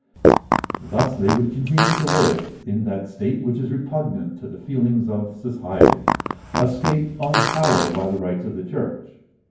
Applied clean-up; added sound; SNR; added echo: none; Fart; -2 dB; reverberation time 0.9 s.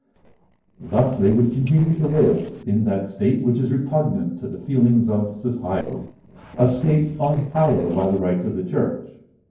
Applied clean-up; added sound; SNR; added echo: neural separator model SepFormer DNS4.